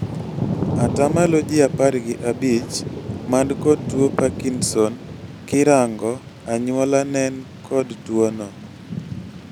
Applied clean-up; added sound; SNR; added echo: none; Thunder / Rain; 7 dB; none.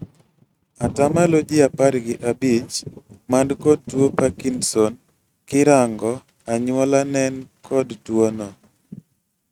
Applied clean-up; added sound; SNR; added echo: neural mask model RNNoise.